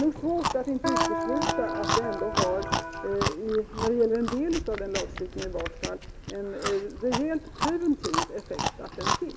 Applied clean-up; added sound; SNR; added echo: none; Chewing, mastication + Electric guitar; 2 dB; none.